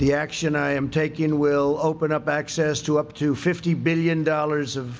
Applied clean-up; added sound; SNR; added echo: none; none; none; none.